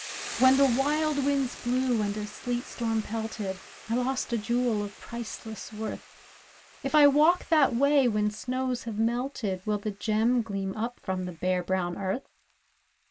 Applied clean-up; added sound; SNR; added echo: none; Boiling / Hiss; 18 dB; none.